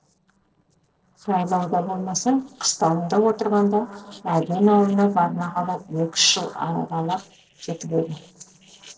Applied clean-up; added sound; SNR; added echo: neural separator model SepFormer DNS4.